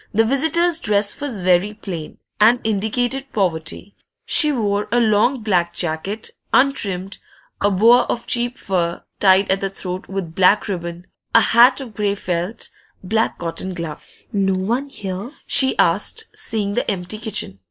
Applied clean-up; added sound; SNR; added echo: neural mask model Resemble Enhance denoiser.